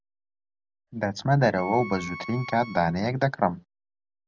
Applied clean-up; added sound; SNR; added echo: none; Wind instrument, woodwind instrument; 15 dB; none.